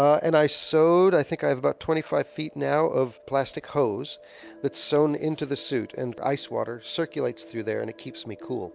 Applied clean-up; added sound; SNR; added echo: none; none; none; none.